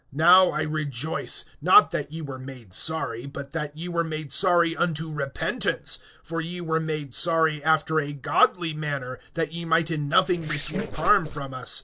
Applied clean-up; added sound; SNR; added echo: neural separator model SepFormer DNS4.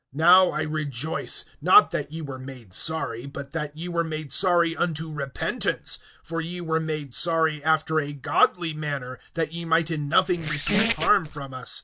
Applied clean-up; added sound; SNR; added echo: neural mask model DeepFilterNet 3.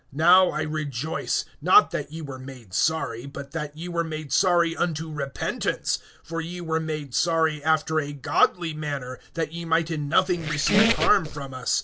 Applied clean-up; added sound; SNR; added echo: none; Squeak; 0 dB; none.